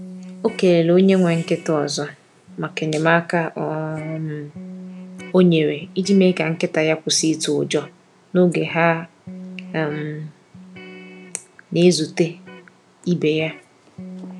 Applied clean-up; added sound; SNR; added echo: none; Electric guitar; 19 dB; none.